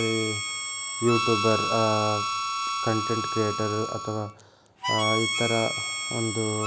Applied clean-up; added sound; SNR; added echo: none; Harmonica; 1 dB; none.